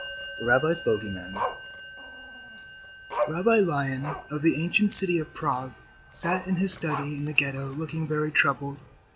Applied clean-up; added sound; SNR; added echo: none; Growling + Musical instrument; 11 dB; none.